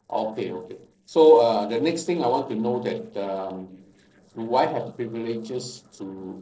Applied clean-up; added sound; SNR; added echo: neural separator model SepFormer DNS4.